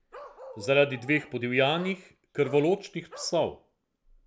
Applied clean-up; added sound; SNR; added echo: none; Bark; 19 dB; none.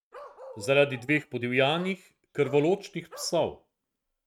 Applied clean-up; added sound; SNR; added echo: neural mask model RNNoise.